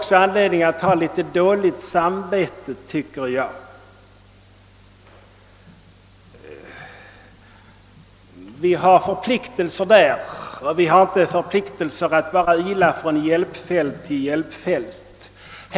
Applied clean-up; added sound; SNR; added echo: none; none; none; none.